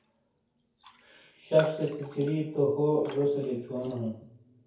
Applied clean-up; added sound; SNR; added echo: none; Raindrop; 18 dB; reverberation time 0.6 s.